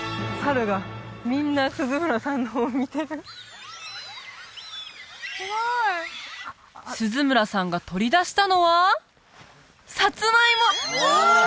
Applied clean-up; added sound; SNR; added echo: none; none; none; none.